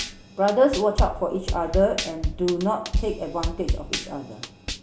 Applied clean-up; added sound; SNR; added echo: none; Drum kit; 4 dB; none.